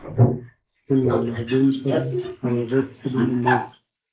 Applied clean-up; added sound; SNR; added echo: neural mask model Resemble Enhance denoiser.